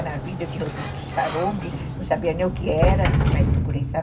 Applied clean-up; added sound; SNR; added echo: none; Sliding door; -3 dB; reverberation time 0.4 s.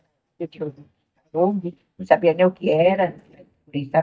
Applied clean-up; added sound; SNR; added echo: neural mask model DeepFilterNet 3.